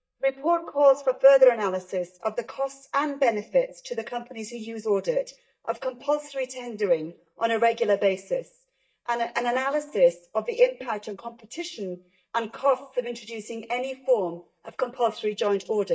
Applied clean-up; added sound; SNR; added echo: neural mask model DeepFilterNet 3.